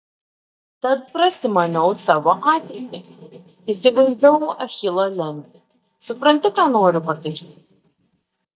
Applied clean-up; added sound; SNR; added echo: neural mask model DeepFilterNet 3.